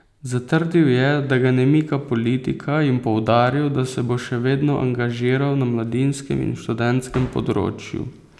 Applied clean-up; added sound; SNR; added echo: none; none; none; none.